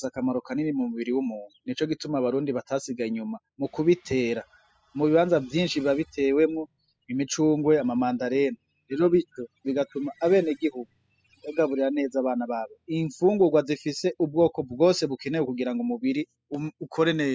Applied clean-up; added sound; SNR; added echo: classical method spectral subtraction.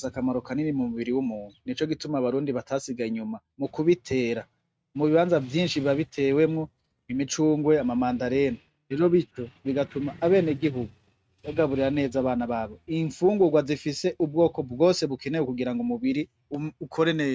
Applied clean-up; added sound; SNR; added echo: neural mask model RNNoise.